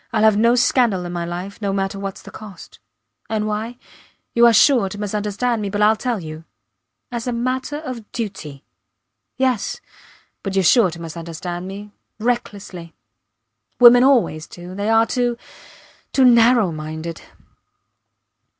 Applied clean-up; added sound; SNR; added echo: none; none; none; none.